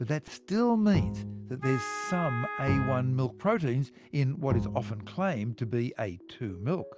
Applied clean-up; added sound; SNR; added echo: none; Bowed string instrument + Wind instrument, woodwind instrument; 6 dB; none.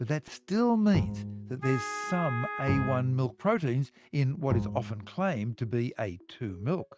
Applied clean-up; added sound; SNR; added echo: neural mask model RNNoise.